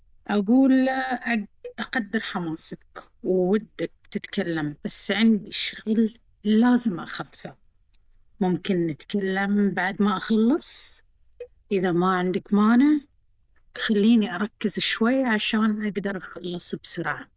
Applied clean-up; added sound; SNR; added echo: neural diffusion model UNIVERSE++.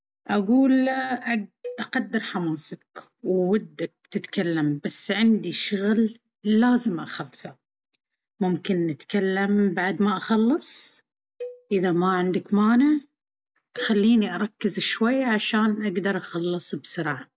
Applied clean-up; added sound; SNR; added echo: none; Cowbell; 20 dB; none.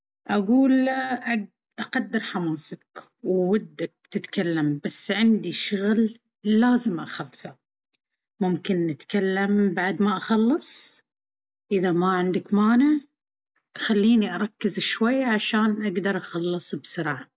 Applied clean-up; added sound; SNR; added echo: none; none; none; none.